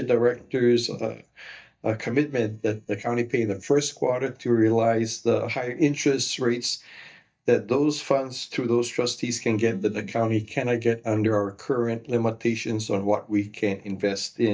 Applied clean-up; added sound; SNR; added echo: neural mask model DeepFilterNet 3.